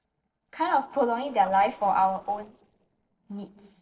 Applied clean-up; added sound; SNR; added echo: neural separator model SepFormer DNS4.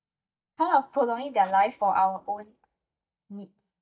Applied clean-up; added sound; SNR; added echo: neural mask model DeepFilterNet 3.